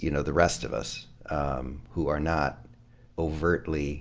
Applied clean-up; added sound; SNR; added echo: none; none; none; none.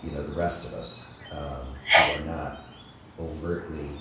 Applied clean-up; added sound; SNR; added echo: none; Sneeze; -4 dB; reverberation time 0.7 s.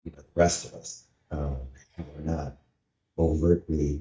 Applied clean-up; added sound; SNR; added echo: neural mask model DeepFilterNet 3.